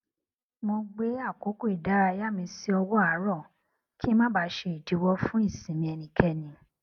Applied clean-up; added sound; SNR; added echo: none; none; none; none.